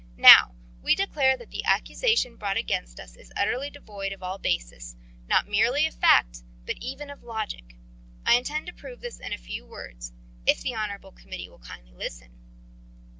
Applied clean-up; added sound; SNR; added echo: none; none; none; none.